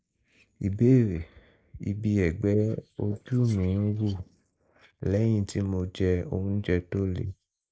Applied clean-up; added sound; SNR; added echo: neural mask model Resemble Enhance denoiser.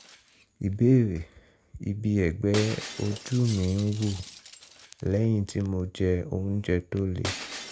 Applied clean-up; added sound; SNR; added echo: none; Shatter; 15 dB; none.